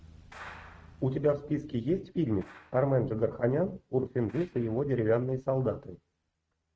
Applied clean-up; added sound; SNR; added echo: neural mask model RNNoise.